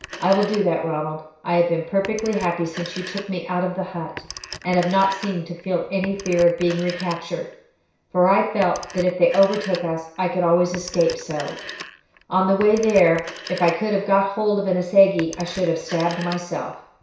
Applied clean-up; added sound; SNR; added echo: none; Telephone; 17 dB; reverberation time 0.6 s.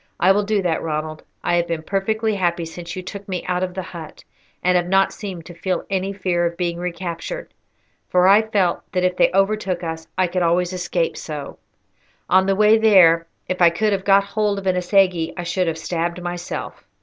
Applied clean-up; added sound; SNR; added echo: none; none; none; none.